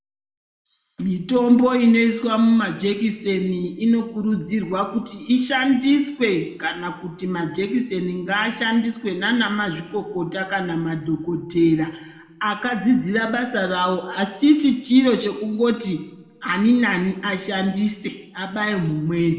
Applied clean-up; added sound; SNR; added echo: none; none; none; reverberation time 0.9 s.